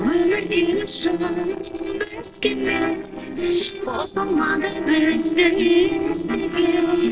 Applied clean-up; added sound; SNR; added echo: neural separator model SepFormer DNS4.